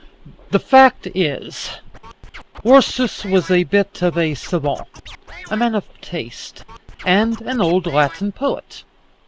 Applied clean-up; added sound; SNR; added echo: none; Scratching (performance technique); 17 dB; none.